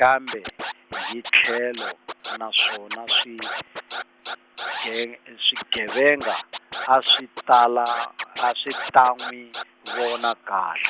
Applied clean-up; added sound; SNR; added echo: none; Scratching (performance technique); 10 dB; none.